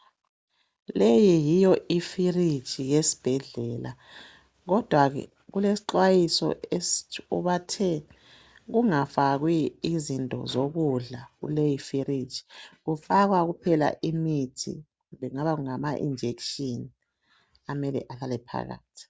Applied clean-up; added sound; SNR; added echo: none; none; none; none.